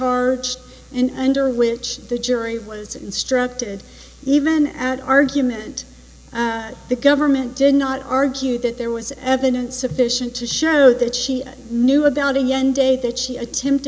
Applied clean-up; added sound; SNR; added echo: none; none; none; none.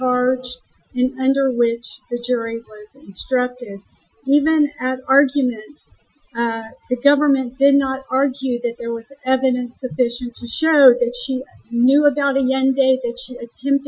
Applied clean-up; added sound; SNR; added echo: classical method Wiener filter.